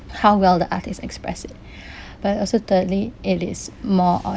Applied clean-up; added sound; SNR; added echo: none; none; none; none.